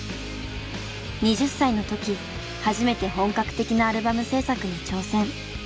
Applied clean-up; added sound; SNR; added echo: none; Motorcycle; 18 dB; none.